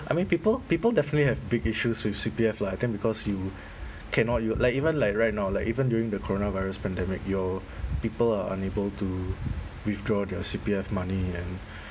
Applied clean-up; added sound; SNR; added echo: none; none; none; none.